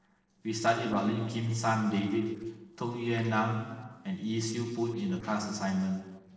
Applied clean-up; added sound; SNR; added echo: neural separator model SepFormer DNS4.